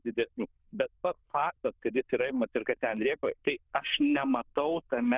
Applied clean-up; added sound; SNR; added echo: neural diffusion model UNIVERSE++.